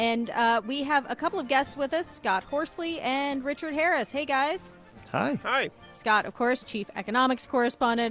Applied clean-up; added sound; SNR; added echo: none; none; none; none.